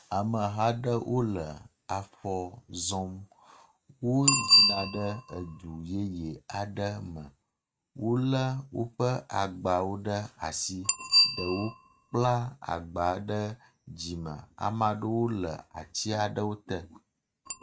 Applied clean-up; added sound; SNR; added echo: neural mask model RNNoise.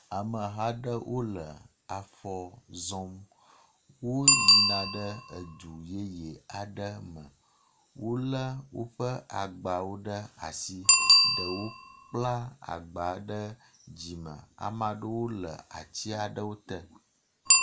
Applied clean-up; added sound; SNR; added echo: none; Bicycle bell; -5 dB; none.